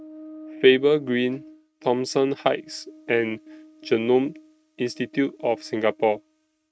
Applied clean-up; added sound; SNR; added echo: neural mask model RNNoise.